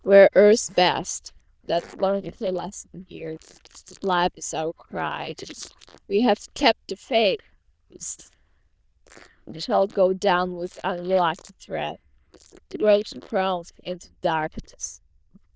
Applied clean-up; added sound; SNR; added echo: neural diffusion model UNIVERSE++.